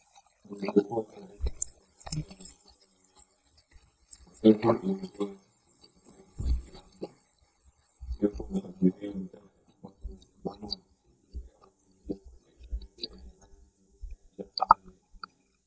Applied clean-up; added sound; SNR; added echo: neural mask model DeepFilterNet 3.